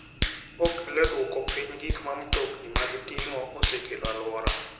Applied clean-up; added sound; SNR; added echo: none; Hands; 1 dB; reverberation time 0.7 s.